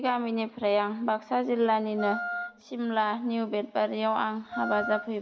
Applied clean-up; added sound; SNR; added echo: none; Wind instrument, woodwind instrument; 7 dB; reverberation time 1.2 s.